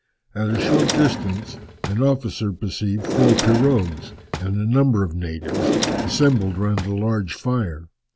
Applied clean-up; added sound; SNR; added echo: none; Drawer open or close; 4 dB; none.